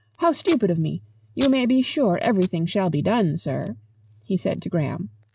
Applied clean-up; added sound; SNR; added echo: neural mask model RNNoise.